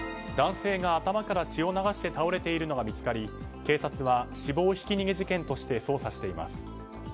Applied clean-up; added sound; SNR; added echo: none; none; none; none.